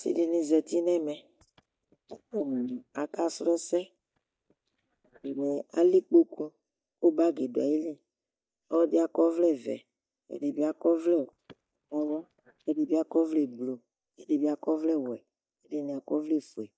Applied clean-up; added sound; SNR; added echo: neural mask model DeepFilterNet 3.